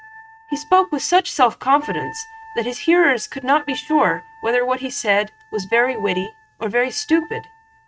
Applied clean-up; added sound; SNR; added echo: neural mask model RNNoise.